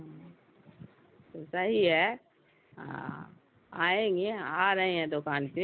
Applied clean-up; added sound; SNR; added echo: none; none; none; none.